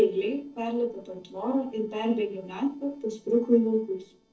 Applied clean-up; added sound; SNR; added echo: neural separator model SepFormer DNS4.